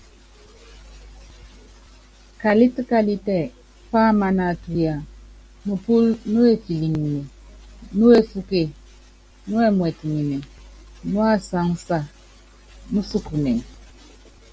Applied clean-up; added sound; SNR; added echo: none; none; none; none.